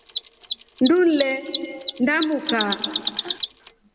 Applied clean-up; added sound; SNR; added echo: none; Mechanisms; 3 dB; none.